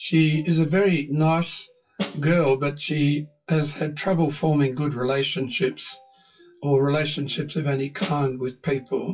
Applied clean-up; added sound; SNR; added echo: classical method WPE with log-MMSE.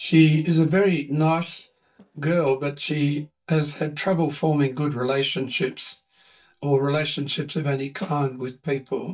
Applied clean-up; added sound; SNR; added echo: neural mask model DeepFilterNet 3.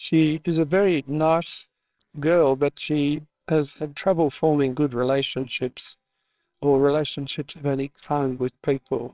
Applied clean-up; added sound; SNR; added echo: neural separator model SepFormer WHAMR!.